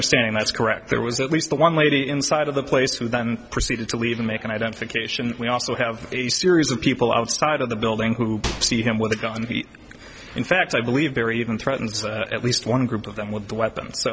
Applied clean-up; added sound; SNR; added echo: none; Microwave oven; 7 dB; none.